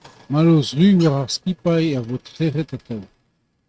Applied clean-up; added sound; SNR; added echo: neural mask model RNNoise.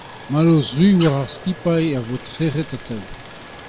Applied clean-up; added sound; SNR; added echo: none; Stream; 15 dB; none.